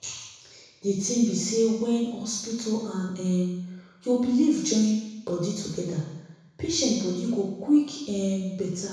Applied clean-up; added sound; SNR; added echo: none; none; none; reverberation time 1.0 s.